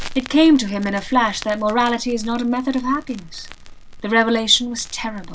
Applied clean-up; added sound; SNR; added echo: none; Crackle; 15 dB; none.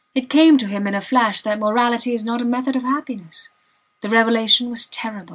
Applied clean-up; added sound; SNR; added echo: none; none; none; none.